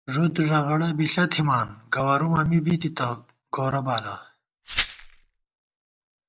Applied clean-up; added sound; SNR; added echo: neural mask model DeepFilterNet 3.